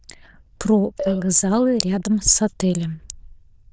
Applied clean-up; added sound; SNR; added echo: neural diffusion model UNIVERSE++.